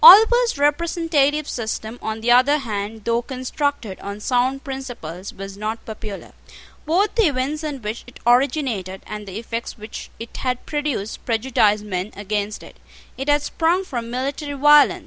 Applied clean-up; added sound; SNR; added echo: none; none; none; none.